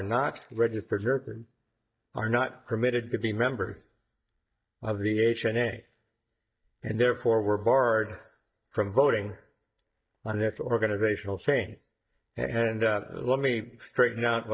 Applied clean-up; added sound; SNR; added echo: neural mask model DeepFilterNet 3.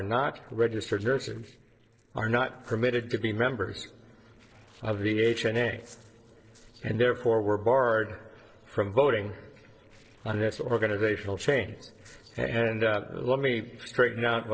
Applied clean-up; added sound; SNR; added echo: neural separator model SepFormer DNS4.